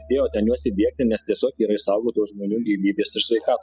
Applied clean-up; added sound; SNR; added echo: classical method spectral subtraction.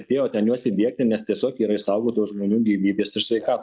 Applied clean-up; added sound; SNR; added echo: neural mask model Resemble Enhance denoiser.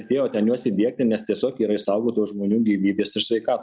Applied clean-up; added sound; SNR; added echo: none; none; none; none.